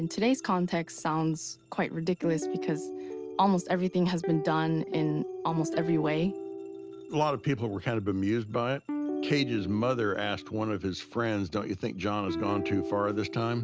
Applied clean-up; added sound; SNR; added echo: none; none; none; none.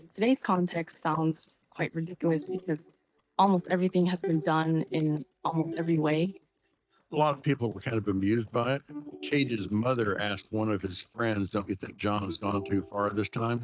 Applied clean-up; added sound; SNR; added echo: neural mask model DeepFilterNet 3.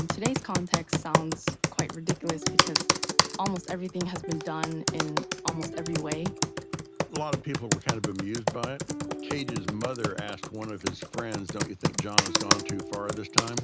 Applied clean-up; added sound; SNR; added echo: none; Computer keyboard; -5 dB; none.